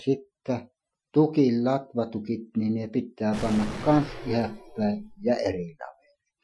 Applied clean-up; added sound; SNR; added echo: classical method Wiener filter.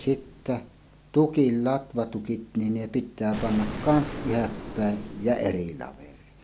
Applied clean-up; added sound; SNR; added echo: none; Explosion; 13 dB; none.